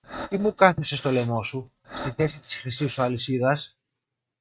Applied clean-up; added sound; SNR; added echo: neural mask model RNNoise.